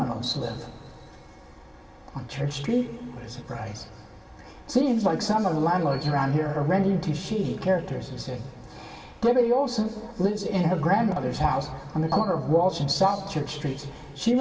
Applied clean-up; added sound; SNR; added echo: none; none; none; reverberation time 1.9 s.